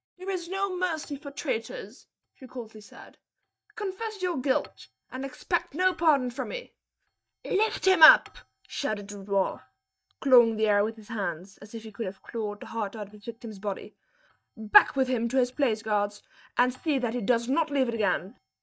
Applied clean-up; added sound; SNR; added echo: neural mask model DeepFilterNet 3.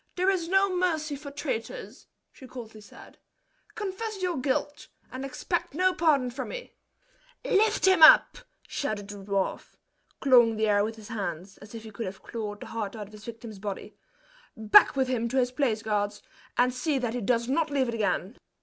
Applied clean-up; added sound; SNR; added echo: none; none; none; none.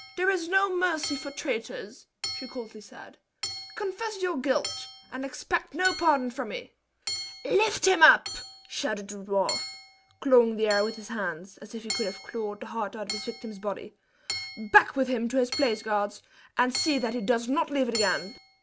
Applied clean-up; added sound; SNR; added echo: none; Hammer / Chink, clink; 12 dB; none.